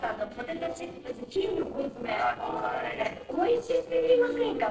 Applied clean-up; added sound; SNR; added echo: neural separator model SepFormer DNS4.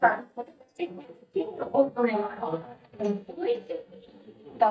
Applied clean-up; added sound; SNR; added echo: neural mask model DeepFilterNet 3.